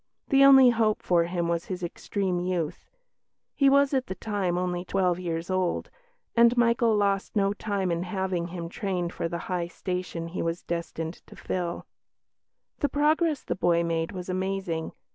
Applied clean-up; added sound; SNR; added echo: none; none; none; none.